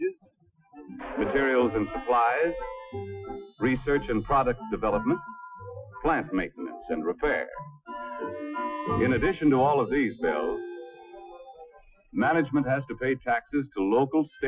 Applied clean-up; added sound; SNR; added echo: classical method Wiener filter.